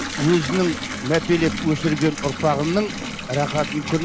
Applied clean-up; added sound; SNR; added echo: none; Bathtub (filling or washing) / Water tap, faucet; 7 dB; none.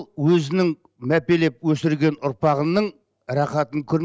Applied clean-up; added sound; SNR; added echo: none; none; none; none.